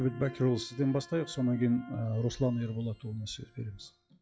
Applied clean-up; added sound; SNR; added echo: classical method WPE with log-MMSE.